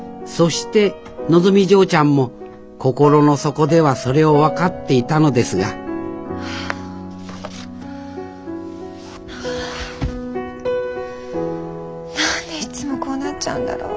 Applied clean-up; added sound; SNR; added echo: none; none; none; none.